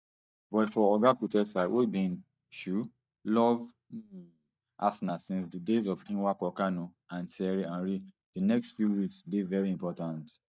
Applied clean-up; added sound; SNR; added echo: neural mask model DeepFilterNet 3.